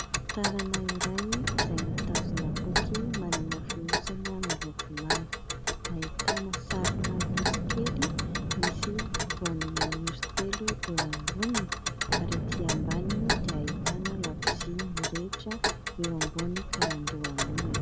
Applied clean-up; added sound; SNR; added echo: none; Tick + Boom; -5 dB; none.